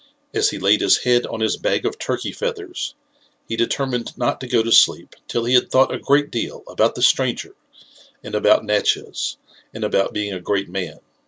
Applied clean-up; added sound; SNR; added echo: none; none; none; none.